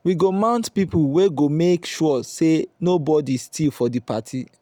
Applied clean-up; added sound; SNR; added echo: none; none; none; none.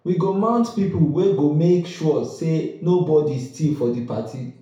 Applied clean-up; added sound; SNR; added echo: none; none; none; reverberation time 0.6 s.